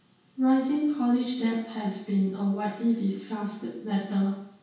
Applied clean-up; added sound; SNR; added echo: none; none; none; reverberation time 0.6 s.